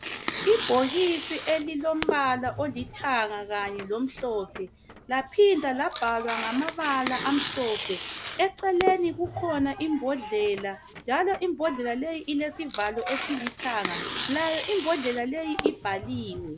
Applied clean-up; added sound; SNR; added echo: none; Tearing; 9 dB; none.